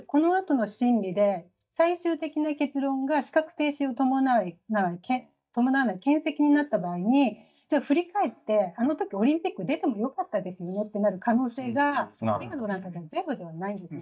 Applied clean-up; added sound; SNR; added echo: neural mask model DeepFilterNet 3.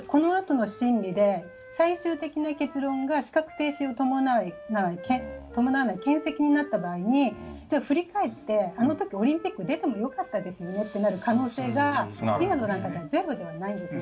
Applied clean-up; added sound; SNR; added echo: none; Wind instrument, woodwind instrument; 18 dB; reverberation time 0.2 s.